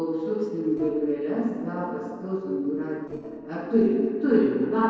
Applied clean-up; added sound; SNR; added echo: neural separator model SepFormer DNS4.